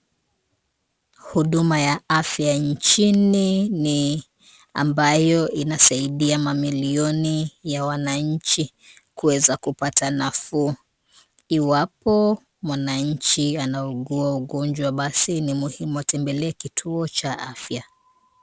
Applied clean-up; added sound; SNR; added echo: none; none; none; none.